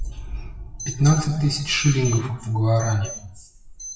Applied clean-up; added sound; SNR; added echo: classical method WPE with log-MMSE.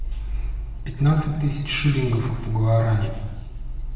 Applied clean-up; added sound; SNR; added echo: none; Alarm; 15 dB; reverberation time 1.2 s.